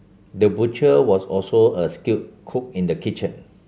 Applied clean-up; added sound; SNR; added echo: none; none; none; none.